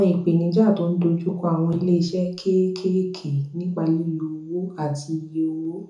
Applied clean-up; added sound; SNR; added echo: none; none; none; reverberation time 0.6 s.